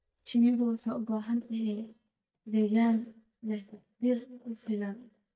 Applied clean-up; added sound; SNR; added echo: neural mask model DeepFilterNet 3.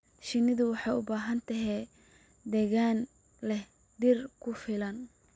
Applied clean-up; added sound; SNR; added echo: none; none; none; none.